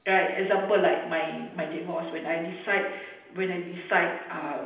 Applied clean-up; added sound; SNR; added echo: none; none; none; reverberation time 0.9 s.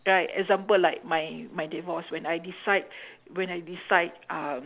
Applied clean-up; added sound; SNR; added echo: none; none; none; none.